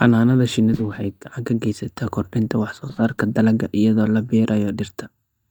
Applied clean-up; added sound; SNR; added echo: neural mask model DeepFilterNet 3.